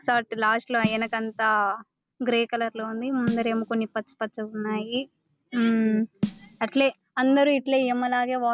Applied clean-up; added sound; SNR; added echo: none; Snare drum; 12 dB; none.